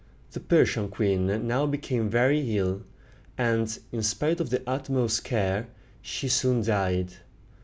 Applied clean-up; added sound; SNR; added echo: none; none; none; none.